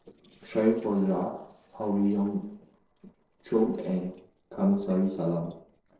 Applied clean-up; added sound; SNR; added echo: neural separator model SepFormer DNS4.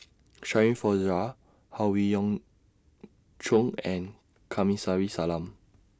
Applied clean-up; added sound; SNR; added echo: none; none; none; none.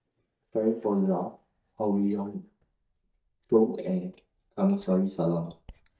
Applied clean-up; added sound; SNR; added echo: neural mask model DeepFilterNet 3.